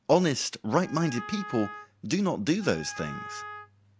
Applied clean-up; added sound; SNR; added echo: none; Wind instrument, woodwind instrument; 14 dB; none.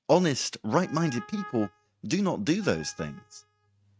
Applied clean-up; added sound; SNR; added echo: neural mask model RNNoise.